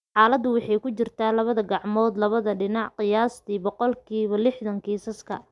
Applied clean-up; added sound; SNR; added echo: none; none; none; none.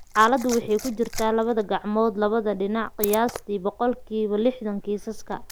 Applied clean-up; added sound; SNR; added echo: none; Liquid; 14 dB; none.